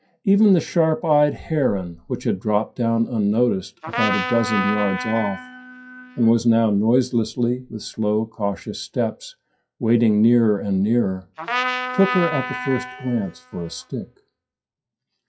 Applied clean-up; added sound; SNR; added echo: classical method WPE with log-MMSE.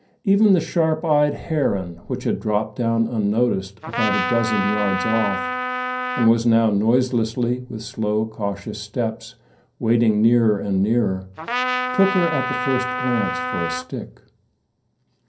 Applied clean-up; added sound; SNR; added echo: none; Trumpet; 4 dB; reverberation time 0.3 s.